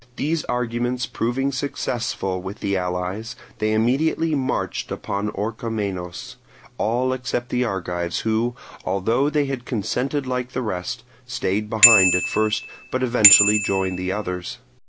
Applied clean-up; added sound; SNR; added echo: none; Bicycle bell; -3 dB; none.